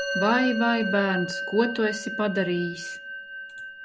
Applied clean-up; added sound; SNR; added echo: none; Musical instrument; 6 dB; none.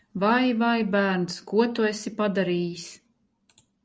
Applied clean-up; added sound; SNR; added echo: none; none; none; none.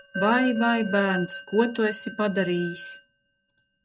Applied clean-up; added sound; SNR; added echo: neural mask model RNNoise.